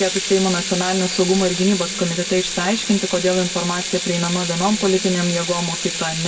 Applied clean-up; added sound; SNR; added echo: none; Sink (filling or washing) / Water tap, faucet; 5 dB; reverberation time 1.4 s.